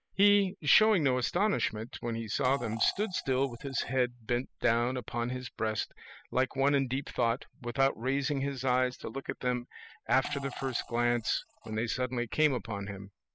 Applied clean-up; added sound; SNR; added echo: classical method spectral subtraction.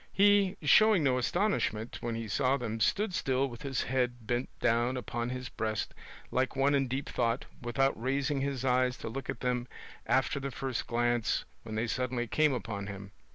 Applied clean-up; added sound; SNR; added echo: none; none; none; none.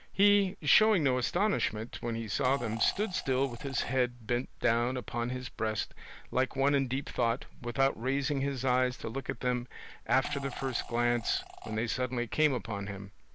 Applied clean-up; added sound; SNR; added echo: none; Fart; 16 dB; none.